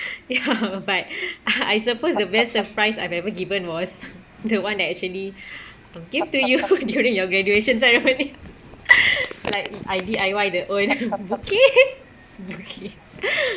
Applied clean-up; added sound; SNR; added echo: none; Fowl; 15 dB; none.